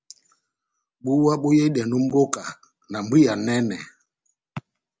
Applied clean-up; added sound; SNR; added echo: none; none; none; none.